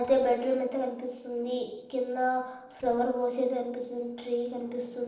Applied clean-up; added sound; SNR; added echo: neural separator model SepFormer DNS4.